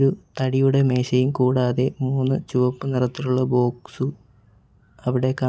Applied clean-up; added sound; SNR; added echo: none; none; none; none.